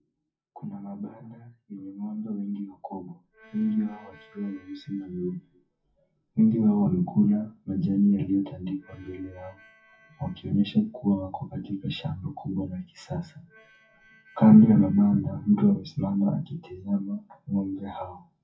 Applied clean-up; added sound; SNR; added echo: classical method WPE with log-MMSE.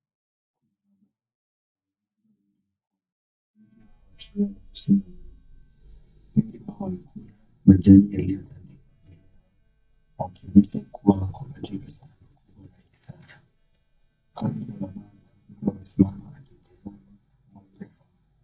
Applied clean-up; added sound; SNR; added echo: neural mask model DeepFilterNet 3.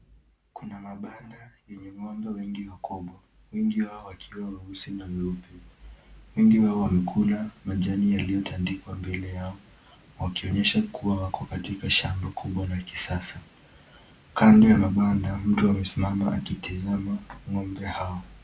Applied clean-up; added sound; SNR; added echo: none; none; none; none.